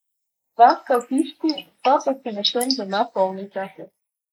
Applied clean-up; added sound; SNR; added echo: neural mask model Resemble Enhance denoiser.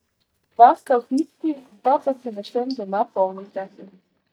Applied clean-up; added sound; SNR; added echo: neural mask model DeepFilterNet 3.